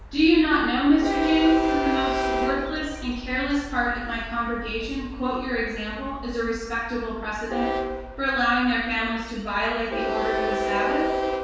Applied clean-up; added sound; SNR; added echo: none; Train; 5 dB; reverberation time 1.0 s.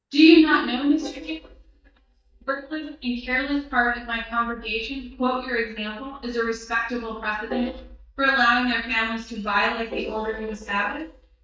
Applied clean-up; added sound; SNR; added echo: neural mask model DeepFilterNet 3.